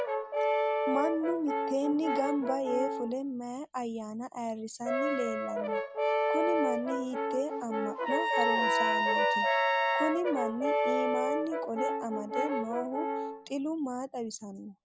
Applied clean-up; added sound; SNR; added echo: none; Trumpet + Brass instrument; -3 dB; none.